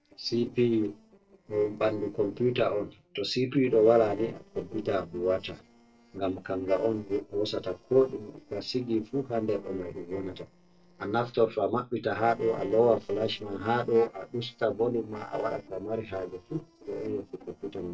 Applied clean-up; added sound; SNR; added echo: neural separator model SepFormer DNS4.